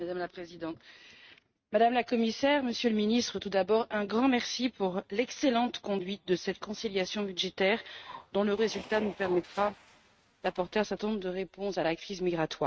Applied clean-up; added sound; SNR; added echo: neural mask model RNNoise.